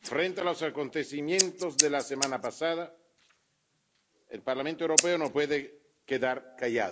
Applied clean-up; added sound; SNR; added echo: none; Scissors; 3 dB; none.